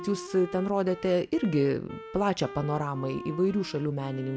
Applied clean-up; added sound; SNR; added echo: none; Wind instrument, woodwind instrument; 15 dB; none.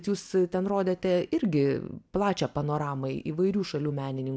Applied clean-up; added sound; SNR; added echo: none; none; none; none.